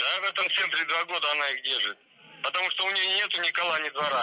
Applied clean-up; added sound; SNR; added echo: none; none; none; none.